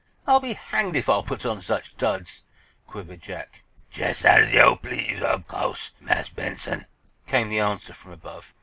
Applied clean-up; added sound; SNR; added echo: none; none; none; none.